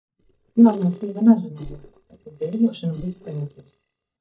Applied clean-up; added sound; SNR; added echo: neural mask model DeepFilterNet 3.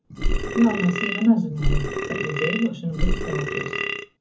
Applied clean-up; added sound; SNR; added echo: none; Burping, eructation; 0 dB; reverberation time 0.3 s.